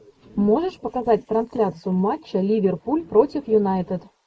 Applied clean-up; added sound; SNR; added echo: neural mask model Resemble Enhance denoiser.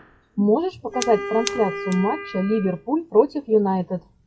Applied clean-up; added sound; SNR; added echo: classical method log-MMSE.